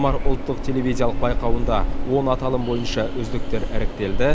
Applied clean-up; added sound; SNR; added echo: none; Train; -2 dB; none.